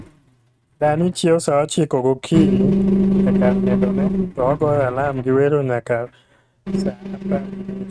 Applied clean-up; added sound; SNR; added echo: neural mask model RNNoise.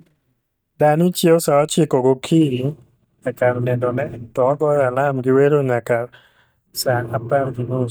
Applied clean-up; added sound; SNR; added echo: neural mask model DeepFilterNet 3.